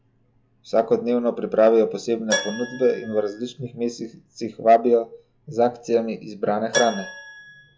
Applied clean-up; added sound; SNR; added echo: classical method log-MMSE.